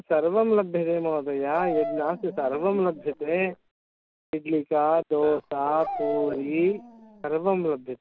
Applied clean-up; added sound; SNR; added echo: none; Dog; 12 dB; none.